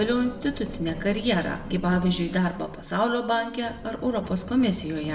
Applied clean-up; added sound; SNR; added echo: none; Run; 13 dB; reverberation time 0.6 s.